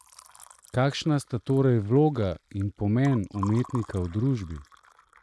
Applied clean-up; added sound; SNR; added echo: neural mask model RNNoise.